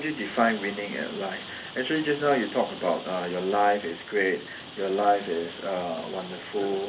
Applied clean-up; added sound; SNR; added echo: none; Rain; 14 dB; reverberation time 0.3 s.